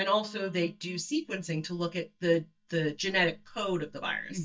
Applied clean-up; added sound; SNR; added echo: neural mask model DeepFilterNet 3.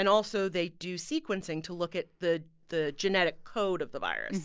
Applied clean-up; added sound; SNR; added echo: none; none; none; none.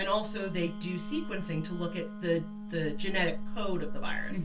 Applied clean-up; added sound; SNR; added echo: none; Wind instrument, woodwind instrument; 10 dB; reverberation time 0.2 s.